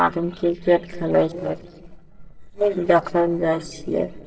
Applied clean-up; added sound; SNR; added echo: neural separator model SepFormer DNS4.